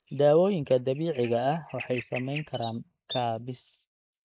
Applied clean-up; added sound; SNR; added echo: neural mask model Resemble Enhance denoiser.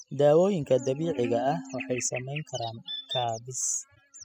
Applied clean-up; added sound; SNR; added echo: classical method spectral subtraction.